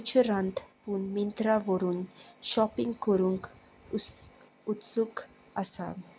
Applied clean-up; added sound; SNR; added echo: none; none; none; none.